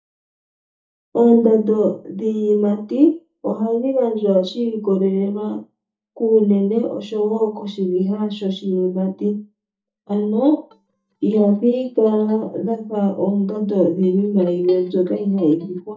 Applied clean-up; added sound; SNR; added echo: neural mask model DeepFilterNet 3.